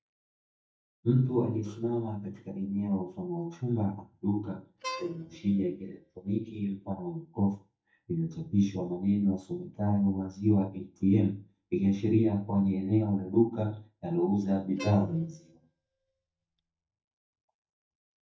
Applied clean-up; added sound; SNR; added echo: neural mask model DeepFilterNet 3.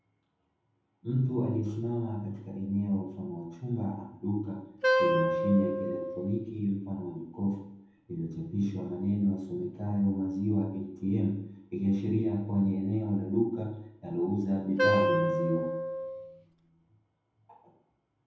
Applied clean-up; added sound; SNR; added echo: none; Wind instrument, woodwind instrument; -2 dB; reverberation time 0.9 s.